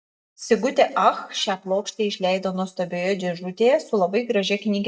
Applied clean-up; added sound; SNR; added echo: neural mask model DeepFilterNet 3.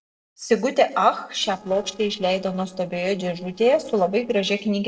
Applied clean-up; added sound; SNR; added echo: neural separator model SepFormer DNS4.